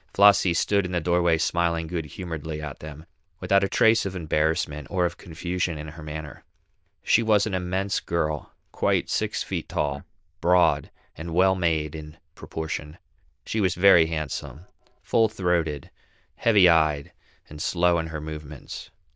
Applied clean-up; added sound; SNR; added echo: neural diffusion model UNIVERSE++.